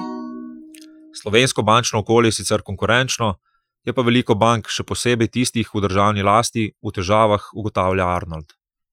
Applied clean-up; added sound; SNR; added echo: classical method Wiener filter.